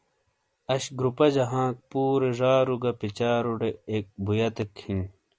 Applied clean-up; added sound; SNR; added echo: none; none; none; none.